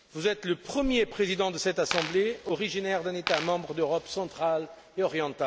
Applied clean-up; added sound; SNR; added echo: none; Coin (dropping); 9 dB; none.